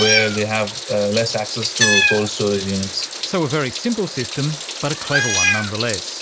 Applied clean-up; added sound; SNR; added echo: none; Meow; 1 dB; none.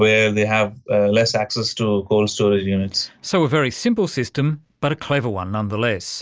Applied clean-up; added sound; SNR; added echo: none; none; none; none.